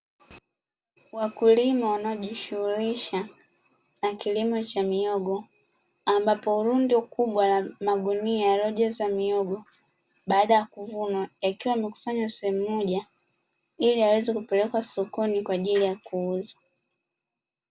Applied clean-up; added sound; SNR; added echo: none; none; none; none.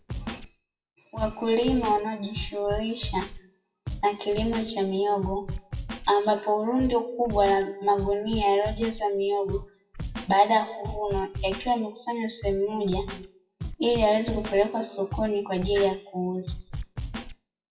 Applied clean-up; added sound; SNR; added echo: classical method WPE with log-MMSE.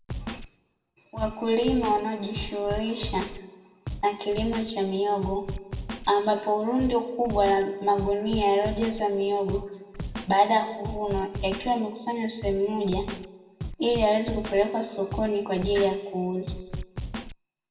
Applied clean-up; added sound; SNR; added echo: none; Scratching (performance technique); 10 dB; reverberation time 0.9 s.